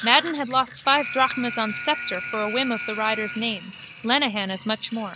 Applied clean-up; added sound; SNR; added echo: none; Sink (filling or washing) + Alarm; 10 dB; none.